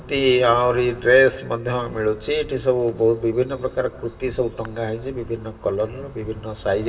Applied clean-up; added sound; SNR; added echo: none; Insect; 19 dB; reverberation time 2.9 s.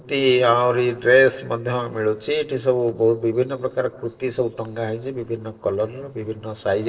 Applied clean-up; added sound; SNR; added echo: neural separator model SepFormer DNS4.